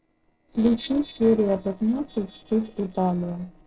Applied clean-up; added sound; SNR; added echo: neural separator model SepFormer DNS4.